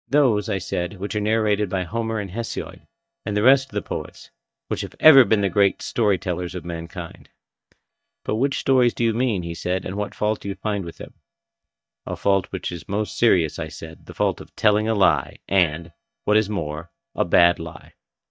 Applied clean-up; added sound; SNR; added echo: neural mask model DeepFilterNet 3.